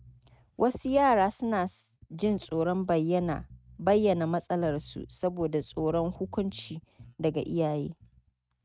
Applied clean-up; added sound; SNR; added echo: neural mask model RNNoise.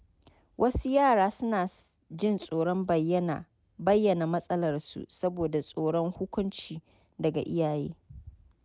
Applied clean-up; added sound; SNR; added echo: none; none; none; none.